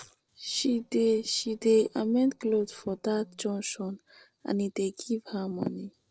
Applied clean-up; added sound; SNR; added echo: neural separator model SepFormer DNS4.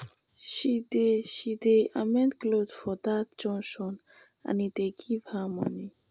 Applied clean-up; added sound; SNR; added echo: none; none; none; none.